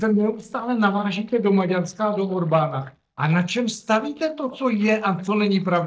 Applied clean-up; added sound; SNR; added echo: neural mask model DeepFilterNet 3.